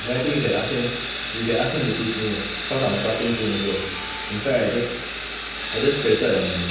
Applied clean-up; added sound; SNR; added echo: none; Sawing; 5 dB; reverberation time 0.9 s.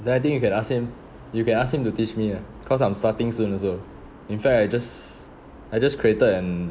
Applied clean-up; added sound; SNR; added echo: none; none; none; none.